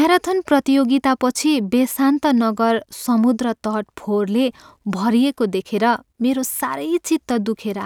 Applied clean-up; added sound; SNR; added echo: none; none; none; none.